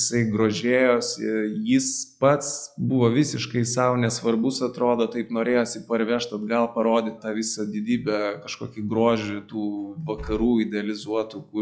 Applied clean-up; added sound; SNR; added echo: classical method log-MMSE.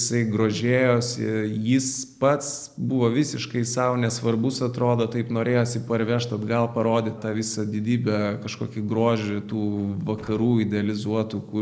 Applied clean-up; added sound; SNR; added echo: neural separator model SepFormer DNS4.